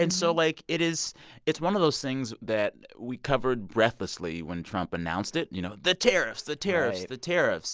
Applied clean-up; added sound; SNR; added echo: none; none; none; none.